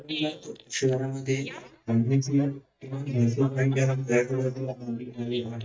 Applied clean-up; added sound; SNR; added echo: neural mask model DeepFilterNet 3.